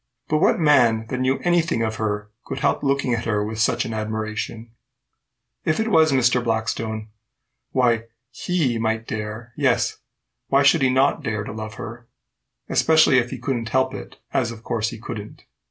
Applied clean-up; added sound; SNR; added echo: none; none; none; none.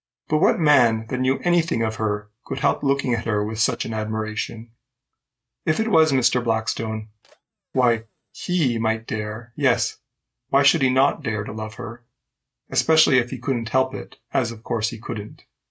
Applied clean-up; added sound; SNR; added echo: neural mask model RNNoise.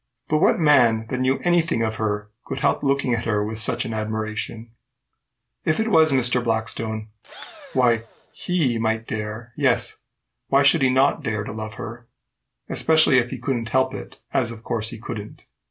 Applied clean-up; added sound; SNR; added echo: none; Engine / Drill; 20 dB; none.